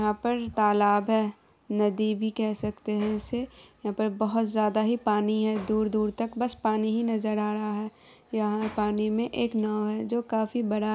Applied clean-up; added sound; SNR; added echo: none; none; none; none.